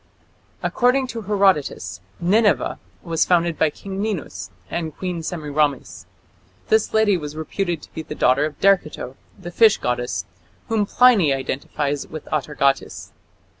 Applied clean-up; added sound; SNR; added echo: none; none; none; none.